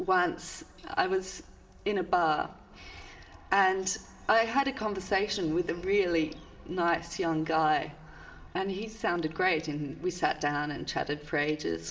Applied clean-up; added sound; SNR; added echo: none; none; none; reverberation time 2.4 s.